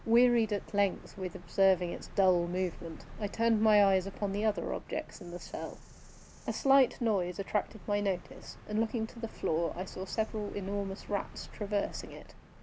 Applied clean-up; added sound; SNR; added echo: none; Bird vocalization, bird call, bird song; 16 dB; none.